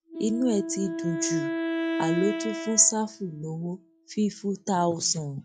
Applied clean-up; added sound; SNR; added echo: classical method log-MMSE.